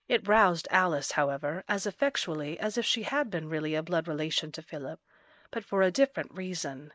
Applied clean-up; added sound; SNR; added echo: neural mask model Resemble Enhance denoiser.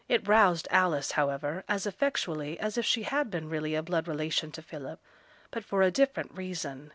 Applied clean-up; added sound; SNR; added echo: none; none; none; none.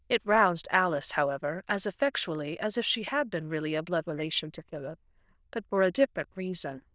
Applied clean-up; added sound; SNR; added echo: neural diffusion model UNIVERSE++.